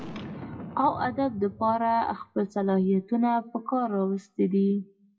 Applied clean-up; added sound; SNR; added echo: classical method WPE with log-MMSE.